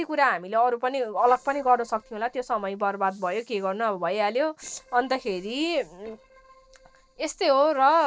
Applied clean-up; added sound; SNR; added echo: neural separator model SepFormer DNS4.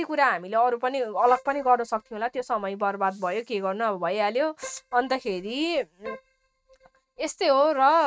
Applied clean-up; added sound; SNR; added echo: neural mask model RNNoise.